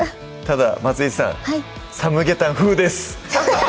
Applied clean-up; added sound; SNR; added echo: none; none; none; none.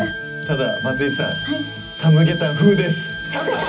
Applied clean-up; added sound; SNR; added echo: none; Wind instrument, woodwind instrument; 9 dB; reverberation time 0.4 s.